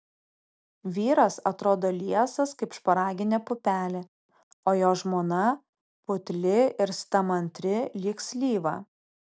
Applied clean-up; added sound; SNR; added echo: none; none; none; none.